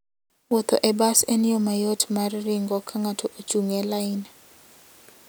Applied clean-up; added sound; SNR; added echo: none; none; none; none.